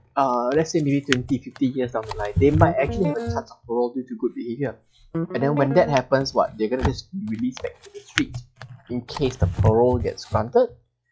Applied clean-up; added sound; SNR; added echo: classical method log-MMSE.